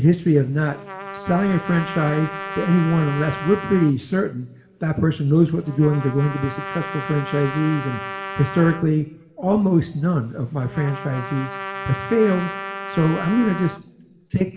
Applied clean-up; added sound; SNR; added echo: none; Trumpet; 12 dB; reverberation time 1.2 s.